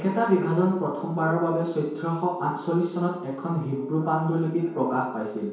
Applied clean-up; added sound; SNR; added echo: none; none; none; reverberation time 1.0 s.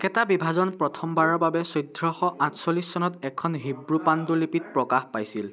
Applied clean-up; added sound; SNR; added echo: none; none; none; none.